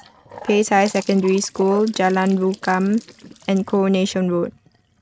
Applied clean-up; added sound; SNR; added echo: neural mask model RNNoise.